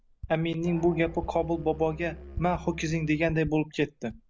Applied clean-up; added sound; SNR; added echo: none; Typing + Musical instrument; 14 dB; none.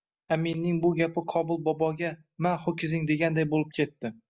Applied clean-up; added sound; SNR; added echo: none; none; none; none.